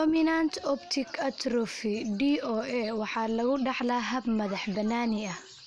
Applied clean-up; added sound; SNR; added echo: none; none; none; none.